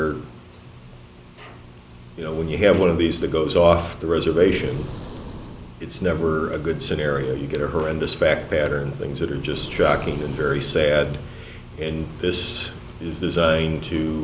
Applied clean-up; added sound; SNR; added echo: none; Boom; 16 dB; none.